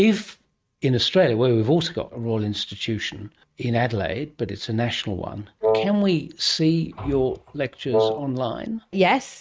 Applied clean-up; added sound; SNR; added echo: neural mask model RNNoise.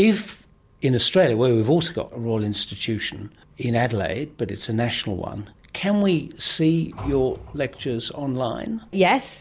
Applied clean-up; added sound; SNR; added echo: none; none; none; none.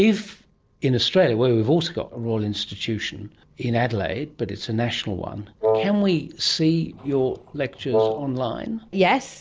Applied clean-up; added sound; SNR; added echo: neural separator model SepFormer DNS4.